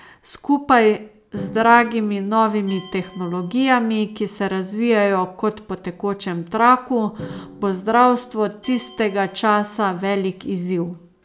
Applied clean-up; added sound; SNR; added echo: none; Glass + Drum; 18 dB; none.